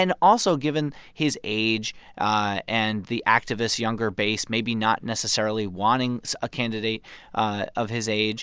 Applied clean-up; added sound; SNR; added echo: none; none; none; none.